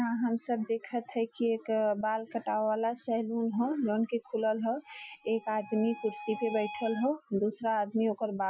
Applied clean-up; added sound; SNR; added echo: classical method Wiener filter.